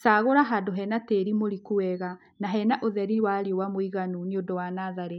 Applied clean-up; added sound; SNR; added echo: none; none; none; none.